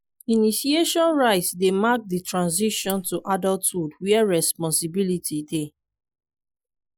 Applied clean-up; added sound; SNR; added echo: neural mask model Resemble Enhance denoiser.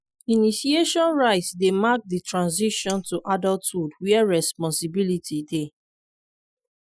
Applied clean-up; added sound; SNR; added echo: classical method spectral subtraction.